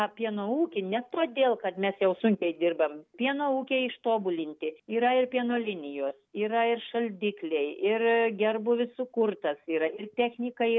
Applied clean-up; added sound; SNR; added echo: none; none; none; none.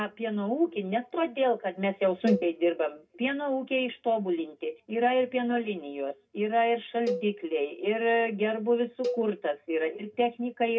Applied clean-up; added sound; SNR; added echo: none; Cowbell; 11 dB; reverberation time 0.2 s.